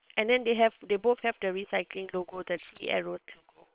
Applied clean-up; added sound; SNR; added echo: neural separator model SepFormer WHAM!.